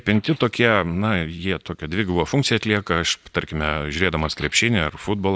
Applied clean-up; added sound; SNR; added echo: neural separator model SepFormer DNS4.